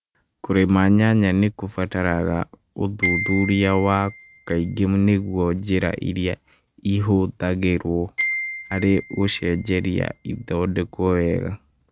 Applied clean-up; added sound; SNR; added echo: neural mask model RNNoise.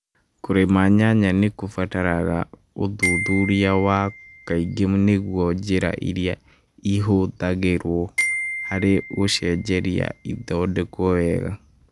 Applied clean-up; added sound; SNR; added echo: none; Glockenspiel; 10 dB; none.